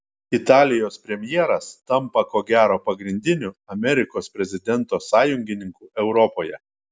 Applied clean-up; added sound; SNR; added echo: none; none; none; none.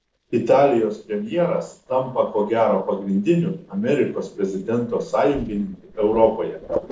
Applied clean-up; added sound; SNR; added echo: neural separator model SepFormer DNS4.